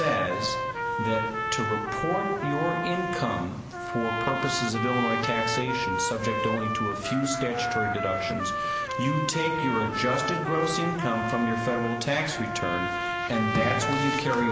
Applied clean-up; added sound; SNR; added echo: none; Trumpet; 1 dB; none.